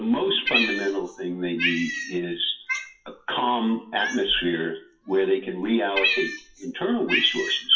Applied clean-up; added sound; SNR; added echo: classical method WPE with log-MMSE.